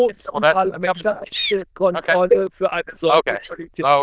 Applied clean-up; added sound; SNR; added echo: neural diffusion model UNIVERSE++.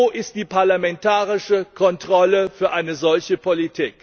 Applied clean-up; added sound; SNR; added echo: none; none; none; none.